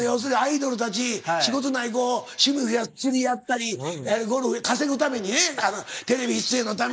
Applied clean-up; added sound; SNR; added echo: neural mask model Resemble Enhance denoiser.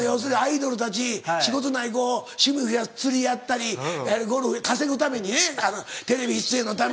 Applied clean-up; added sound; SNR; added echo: none; none; none; none.